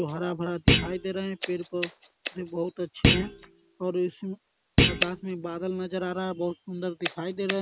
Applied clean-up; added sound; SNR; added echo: none; Thump, thud + Scissors; -2 dB; none.